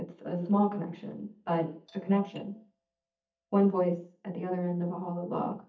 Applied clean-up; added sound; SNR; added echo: neural mask model DeepFilterNet 3.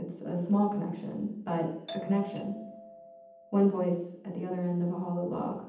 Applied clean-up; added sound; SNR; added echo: none; Doorbell; 15 dB; reverberation time 0.8 s.